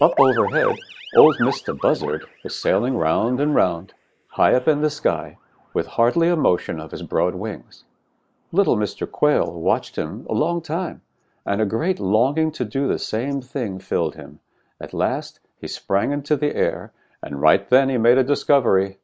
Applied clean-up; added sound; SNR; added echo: neural mask model Resemble Enhance denoiser.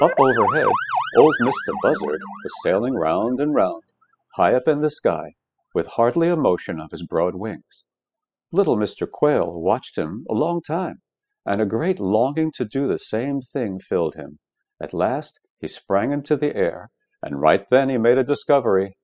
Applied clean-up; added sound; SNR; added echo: classical method spectral subtraction.